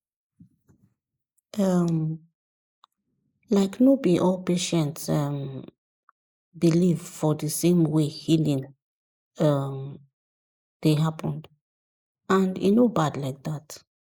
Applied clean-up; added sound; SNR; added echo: neural mask model Resemble Enhance denoiser.